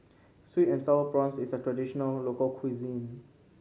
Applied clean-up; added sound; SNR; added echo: none; none; none; none.